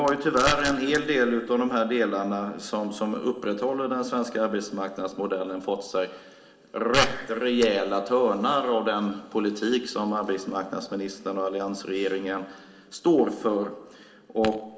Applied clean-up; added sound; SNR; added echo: none; none; none; reverberation time 2.2 s.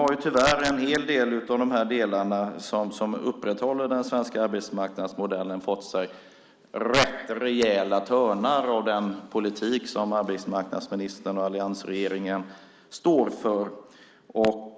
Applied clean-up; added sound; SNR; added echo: none; none; none; none.